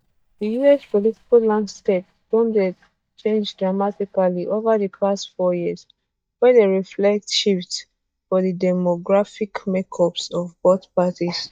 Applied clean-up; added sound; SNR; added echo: neural mask model DeepFilterNet 3.